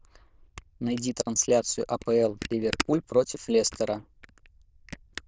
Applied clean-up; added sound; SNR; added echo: neural diffusion model UNIVERSE++.